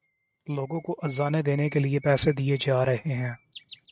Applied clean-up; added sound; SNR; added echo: neural mask model RNNoise.